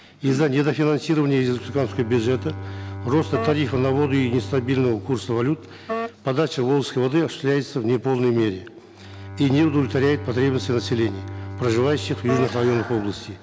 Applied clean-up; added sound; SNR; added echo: none; Bowed string instrument + Wind instrument, woodwind instrument; 12 dB; none.